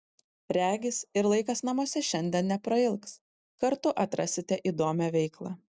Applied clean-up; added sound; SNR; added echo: none; none; none; none.